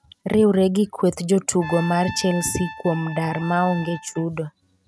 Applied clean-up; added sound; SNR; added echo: neural mask model RNNoise.